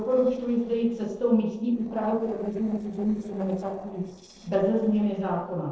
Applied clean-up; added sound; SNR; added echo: neural separator model SepFormer DNS4.